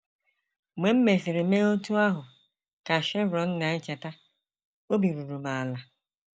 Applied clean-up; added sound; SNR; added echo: none; none; none; none.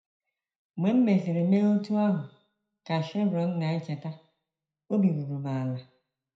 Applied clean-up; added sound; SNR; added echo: none; none; none; reverberation time 0.4 s.